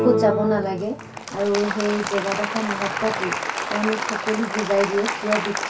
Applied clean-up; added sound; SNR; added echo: none; Applause; 2 dB; reverberation time 0.1 s.